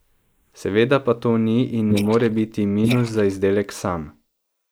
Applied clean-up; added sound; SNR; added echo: neural mask model Resemble Enhance denoiser.